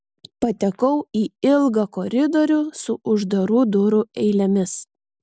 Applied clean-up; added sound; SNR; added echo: none; none; none; none.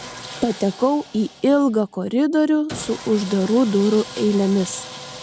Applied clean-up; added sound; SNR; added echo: none; Sawing; 16 dB; none.